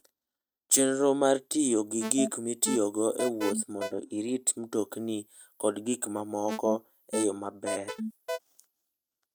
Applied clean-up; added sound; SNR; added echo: neural mask model RNNoise.